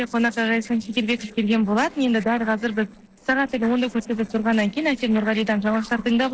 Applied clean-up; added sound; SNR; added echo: neural separator model SepFormer DNS4.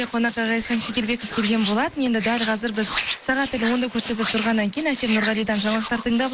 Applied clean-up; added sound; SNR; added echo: neural mask model Resemble Enhance denoiser.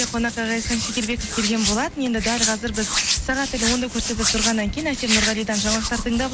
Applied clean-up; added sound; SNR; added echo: none; Hands; 2 dB; none.